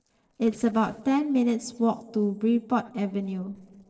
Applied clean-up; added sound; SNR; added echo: neural separator model SepFormer DNS4.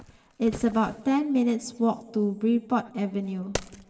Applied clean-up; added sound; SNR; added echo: none; Wood; 16 dB; reverberation time 2.3 s.